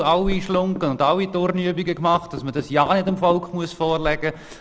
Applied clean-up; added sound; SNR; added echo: none; Knock + Liquid; 13 dB; none.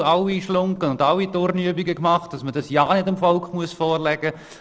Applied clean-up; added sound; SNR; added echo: neural separator model SepFormer DNS4.